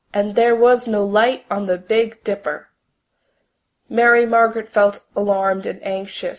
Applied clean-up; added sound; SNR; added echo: none; none; none; none.